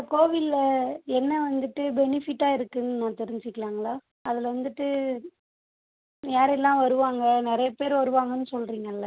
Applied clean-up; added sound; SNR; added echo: none; none; none; none.